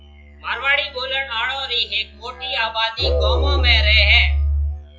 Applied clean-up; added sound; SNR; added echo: classical method log-MMSE.